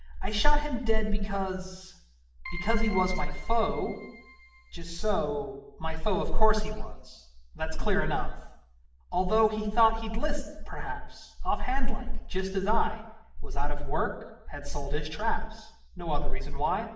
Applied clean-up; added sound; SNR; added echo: none; Keyboard (musical); 17 dB; reverberation time 0.8 s.